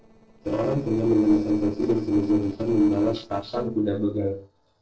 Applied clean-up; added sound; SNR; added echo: neural separator model SepFormer DNS4.